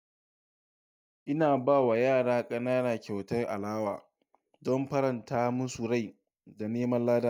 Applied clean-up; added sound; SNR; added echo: neural mask model DeepFilterNet 3.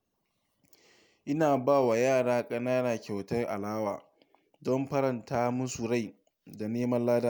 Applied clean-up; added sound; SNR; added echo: none; none; none; none.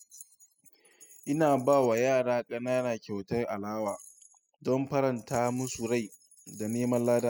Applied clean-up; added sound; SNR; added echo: classical method spectral subtraction.